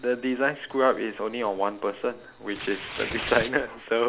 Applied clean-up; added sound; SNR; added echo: none; Tearing; 14 dB; none.